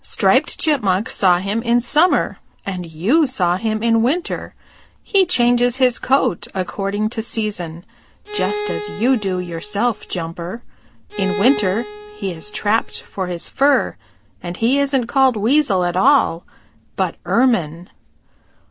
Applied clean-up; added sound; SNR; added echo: none; Bowed string instrument; 10 dB; none.